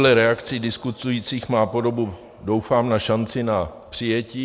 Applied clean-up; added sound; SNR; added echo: none; none; none; none.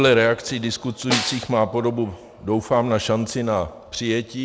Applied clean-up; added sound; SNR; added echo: none; Snare drum; 9 dB; none.